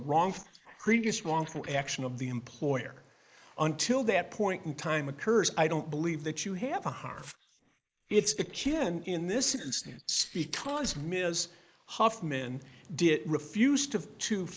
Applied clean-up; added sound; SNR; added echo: neural mask model Resemble Enhance denoiser.